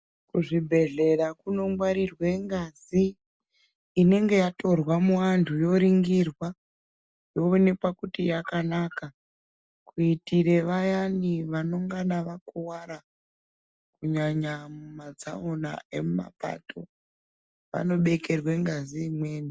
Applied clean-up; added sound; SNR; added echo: none; none; none; none.